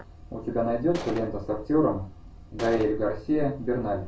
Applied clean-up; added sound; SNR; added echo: none; Gunshot, gunfire; 11 dB; reverberation time 0.2 s.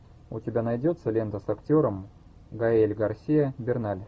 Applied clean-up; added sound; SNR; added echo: none; none; none; none.